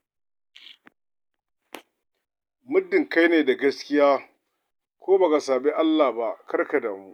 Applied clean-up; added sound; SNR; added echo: none; none; none; none.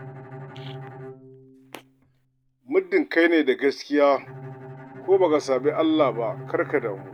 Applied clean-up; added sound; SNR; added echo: none; Bowed string instrument; 17 dB; none.